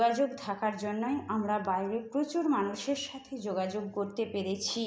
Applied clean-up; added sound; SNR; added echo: none; none; none; none.